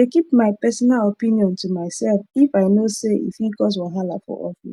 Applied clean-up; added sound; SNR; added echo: none; none; none; none.